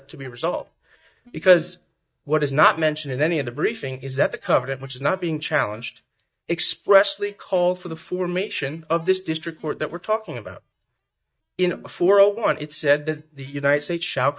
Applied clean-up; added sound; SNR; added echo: neural mask model DeepFilterNet 3.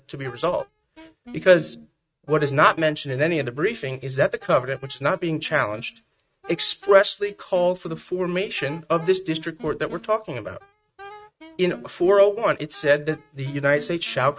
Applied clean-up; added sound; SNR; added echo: neural mask model RNNoise.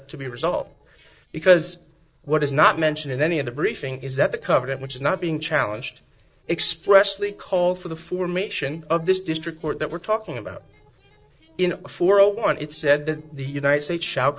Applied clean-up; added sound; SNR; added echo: neural separator model SepFormer DNS4.